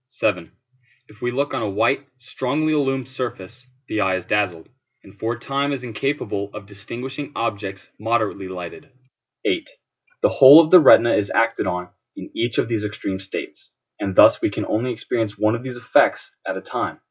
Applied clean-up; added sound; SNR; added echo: none; none; none; none.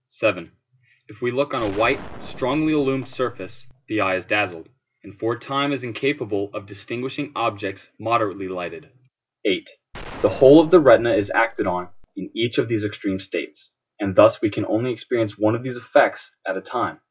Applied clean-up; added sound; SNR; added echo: none; Gunshot, gunfire; 16 dB; none.